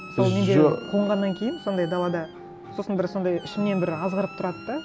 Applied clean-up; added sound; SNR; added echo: none; Squeak; 19 dB; none.